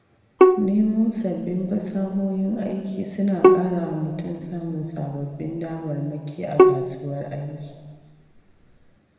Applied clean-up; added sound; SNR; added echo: none; Bowed string instrument; -3 dB; reverberation time 1.5 s.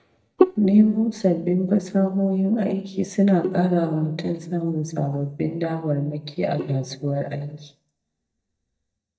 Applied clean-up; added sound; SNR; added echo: neural mask model DeepFilterNet 3.